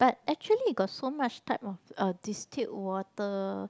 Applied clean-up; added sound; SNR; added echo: none; none; none; none.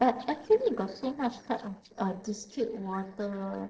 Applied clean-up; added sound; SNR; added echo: neural separator model SepFormer DNS4.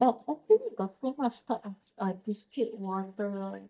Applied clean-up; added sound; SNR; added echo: neural mask model DeepFilterNet 3.